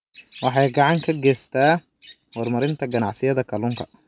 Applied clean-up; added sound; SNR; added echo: none; none; none; none.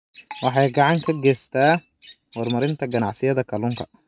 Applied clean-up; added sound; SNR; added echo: neural mask model RNNoise.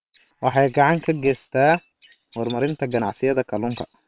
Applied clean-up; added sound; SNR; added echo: neural separator model SepFormer WHAM!.